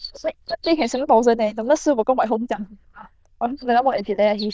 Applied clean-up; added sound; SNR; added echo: neural diffusion model UNIVERSE++.